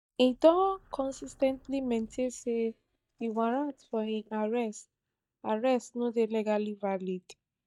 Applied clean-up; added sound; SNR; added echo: neural mask model DeepFilterNet 3.